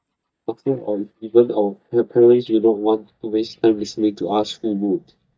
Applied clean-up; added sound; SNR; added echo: neural mask model DeepFilterNet 3.